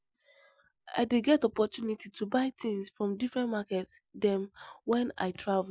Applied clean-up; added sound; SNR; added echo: none; none; none; none.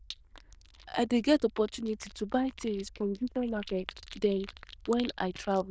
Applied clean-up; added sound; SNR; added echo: neural diffusion model UNIVERSE++.